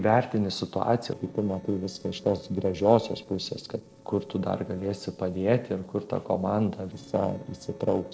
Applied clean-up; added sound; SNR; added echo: neural separator model SepFormer DNS4.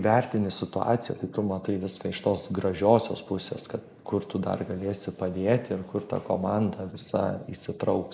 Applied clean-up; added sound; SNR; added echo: neural mask model Resemble Enhance denoiser.